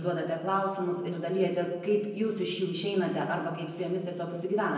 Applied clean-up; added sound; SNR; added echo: none; none; none; reverberation time 0.9 s.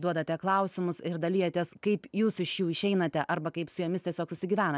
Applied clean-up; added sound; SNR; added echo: none; none; none; none.